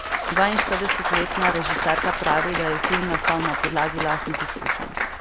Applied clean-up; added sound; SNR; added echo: none; Applause / Cheering / Clapping; -2 dB; none.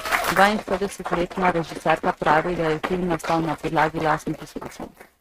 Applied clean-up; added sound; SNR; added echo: neural mask model RNNoise.